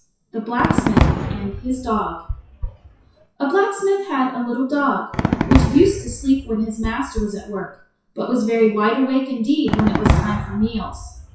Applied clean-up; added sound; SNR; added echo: classical method WPE with log-MMSE.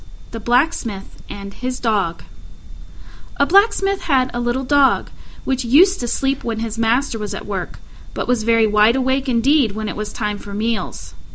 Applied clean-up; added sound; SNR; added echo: none; none; none; none.